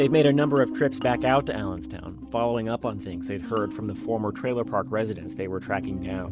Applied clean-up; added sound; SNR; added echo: none; none; none; none.